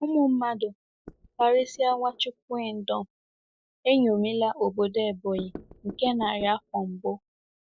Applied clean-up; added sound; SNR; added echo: neural mask model DeepFilterNet 3.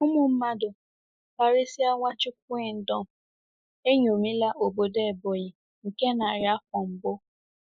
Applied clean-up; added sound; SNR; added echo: neural mask model Resemble Enhance denoiser.